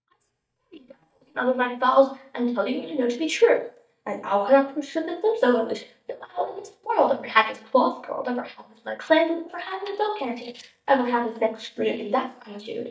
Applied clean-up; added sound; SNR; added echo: neural mask model DeepFilterNet 3.